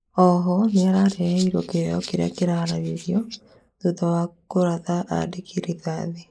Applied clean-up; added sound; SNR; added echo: neural mask model Resemble Enhance denoiser.